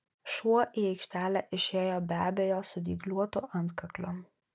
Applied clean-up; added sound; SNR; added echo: none; none; none; none.